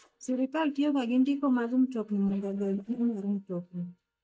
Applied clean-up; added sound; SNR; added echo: neural mask model DeepFilterNet 3.